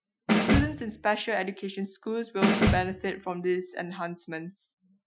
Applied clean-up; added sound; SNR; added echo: classical method Wiener filter.